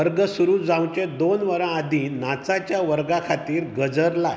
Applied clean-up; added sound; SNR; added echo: none; none; none; none.